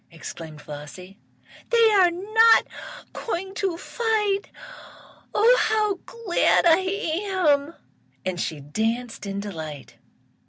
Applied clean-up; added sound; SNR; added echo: none; none; none; none.